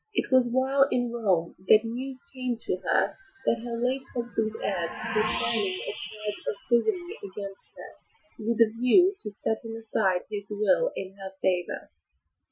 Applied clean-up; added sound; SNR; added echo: classical method Wiener filter.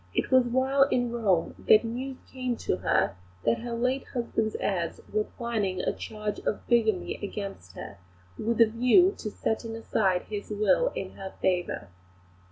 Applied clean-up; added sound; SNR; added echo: none; none; none; none.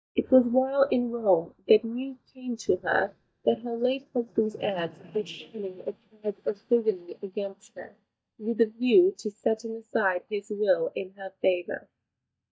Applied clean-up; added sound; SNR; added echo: neural mask model DeepFilterNet 3.